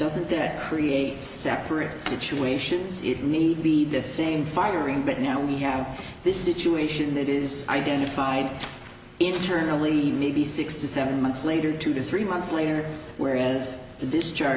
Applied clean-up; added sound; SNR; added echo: none; none; none; none.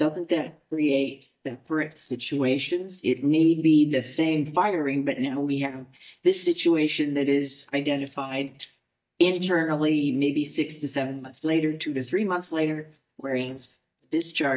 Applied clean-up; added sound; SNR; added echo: neural mask model DeepFilterNet 3.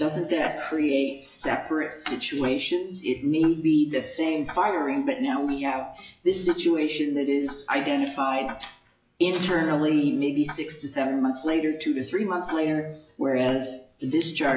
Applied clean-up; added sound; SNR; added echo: classical method log-MMSE.